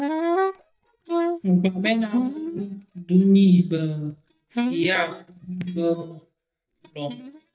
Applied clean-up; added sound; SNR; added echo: neural mask model DeepFilterNet 3.